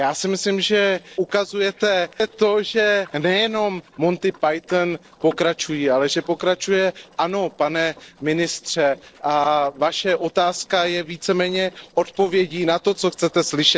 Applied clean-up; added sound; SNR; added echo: neural separator model SepFormer DNS4.